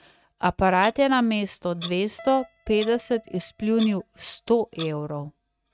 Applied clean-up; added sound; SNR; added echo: neural mask model RNNoise.